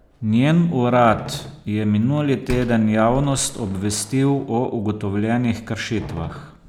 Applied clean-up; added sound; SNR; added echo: none; Slam; 17 dB; none.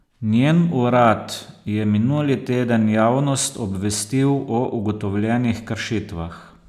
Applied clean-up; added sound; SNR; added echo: none; none; none; none.